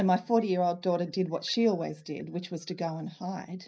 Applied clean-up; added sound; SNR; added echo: neural mask model DeepFilterNet 3.